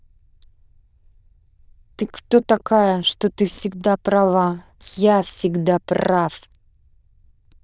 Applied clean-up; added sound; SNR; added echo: neural diffusion model UNIVERSE++.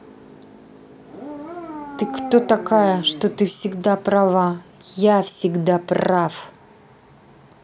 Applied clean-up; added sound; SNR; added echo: none; Dog; 13 dB; none.